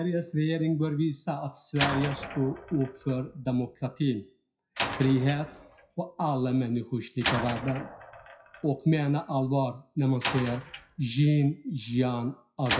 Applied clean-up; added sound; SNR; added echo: classical method WPE with log-MMSE.